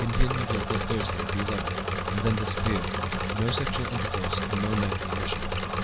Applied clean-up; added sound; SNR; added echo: none; Engine / Mechanisms; -1 dB; none.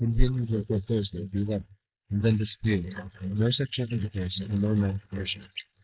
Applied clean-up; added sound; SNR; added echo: neural mask model Resemble Enhance denoiser.